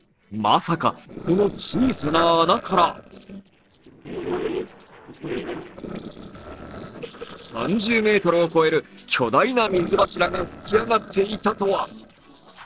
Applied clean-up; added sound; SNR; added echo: neural separator model SepFormer DNS4.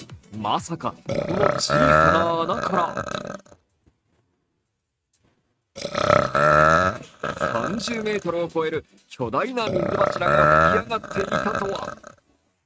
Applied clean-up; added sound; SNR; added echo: neural mask model RNNoise.